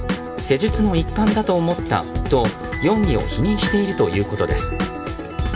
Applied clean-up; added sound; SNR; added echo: none; Drum / Drum kit; 6 dB; reverberation time 0.7 s.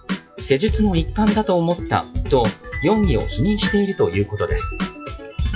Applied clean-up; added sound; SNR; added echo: classical method WPE with log-MMSE.